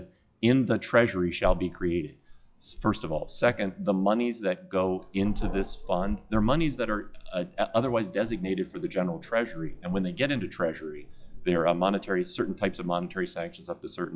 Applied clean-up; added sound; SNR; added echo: classical method log-MMSE.